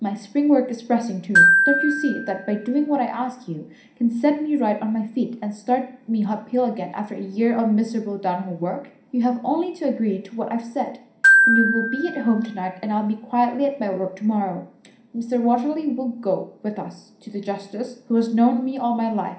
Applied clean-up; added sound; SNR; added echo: none; Glockenspiel; -2 dB; reverberation time 0.5 s.